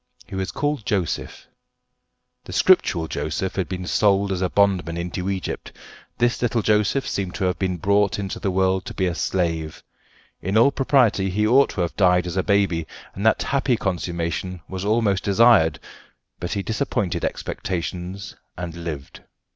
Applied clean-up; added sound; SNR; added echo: none; none; none; none.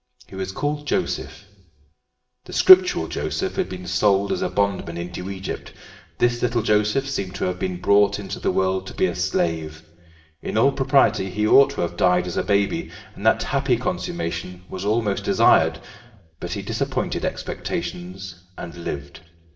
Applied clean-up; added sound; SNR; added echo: none; none; none; reverberation time 1.4 s.